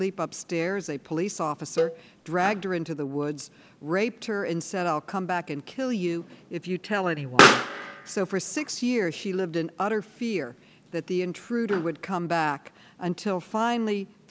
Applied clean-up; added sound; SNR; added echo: none; Explosion + Cowbell; 2 dB; none.